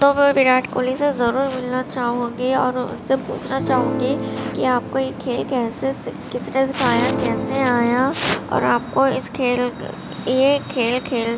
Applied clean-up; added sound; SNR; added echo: none; Acoustic guitar / Strum; 7 dB; none.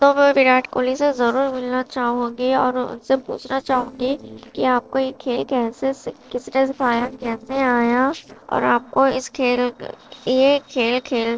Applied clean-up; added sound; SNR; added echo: neural separator model SepFormer DNS4.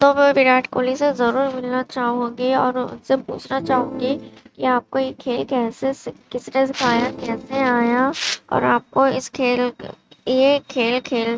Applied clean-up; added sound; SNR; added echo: neural mask model RNNoise.